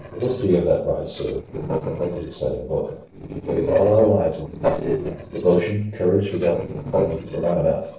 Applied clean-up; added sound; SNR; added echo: neural separator model SepFormer DNS4.